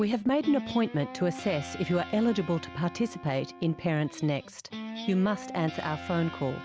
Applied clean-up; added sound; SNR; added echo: none; Guitar; 12 dB; none.